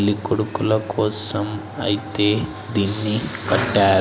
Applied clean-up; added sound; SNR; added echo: none; none; none; none.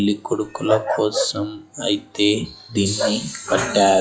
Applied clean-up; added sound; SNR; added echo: classical method log-MMSE.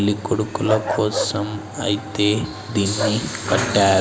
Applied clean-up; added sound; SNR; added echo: none; Bark; 10 dB; none.